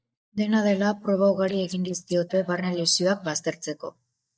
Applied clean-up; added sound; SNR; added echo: neural mask model DeepFilterNet 3.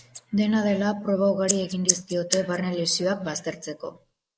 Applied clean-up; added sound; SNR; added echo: neural mask model Resemble Enhance denoiser.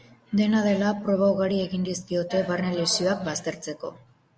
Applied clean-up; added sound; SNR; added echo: none; none; none; none.